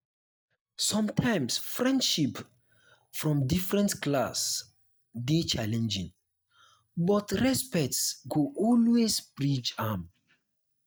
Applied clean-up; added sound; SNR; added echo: neural mask model DeepFilterNet 3.